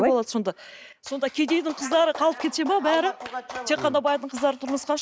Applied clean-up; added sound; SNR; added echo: none; none; none; none.